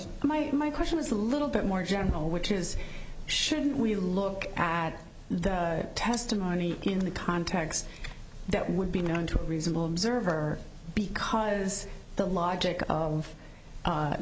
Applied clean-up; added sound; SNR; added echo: none; none; none; none.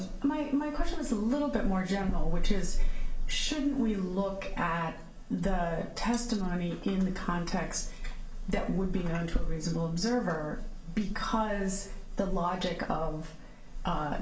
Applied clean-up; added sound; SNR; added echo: none; none; none; reverberation time 0.3 s.